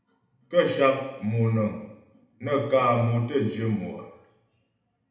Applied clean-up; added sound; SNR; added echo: none; none; none; reverberation time 0.8 s.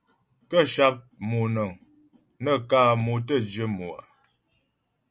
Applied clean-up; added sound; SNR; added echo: none; none; none; none.